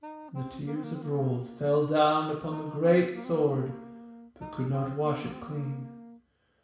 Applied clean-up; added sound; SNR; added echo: none; Wind instrument, woodwind instrument; 15 dB; reverberation time 0.7 s.